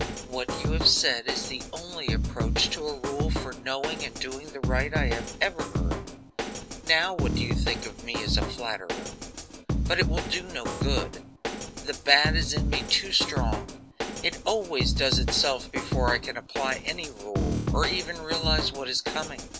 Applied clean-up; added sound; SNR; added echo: none; Drum kit; 1 dB; none.